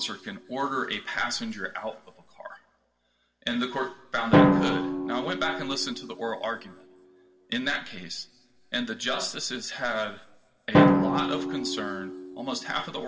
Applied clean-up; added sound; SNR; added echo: none; Drum; -3 dB; reverberation time 1.5 s.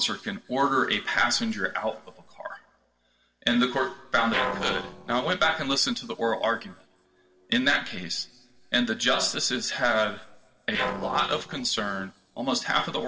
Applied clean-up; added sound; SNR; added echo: neural separator model SepFormer DNS4.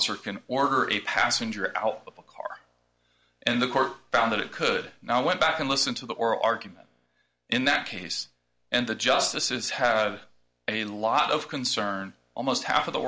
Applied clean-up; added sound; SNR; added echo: none; none; none; none.